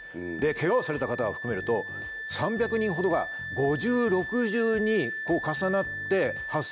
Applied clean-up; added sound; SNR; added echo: none; Wind instrument, woodwind instrument; 8 dB; none.